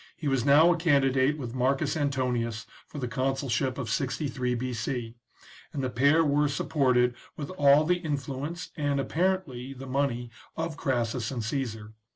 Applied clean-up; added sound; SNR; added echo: none; none; none; none.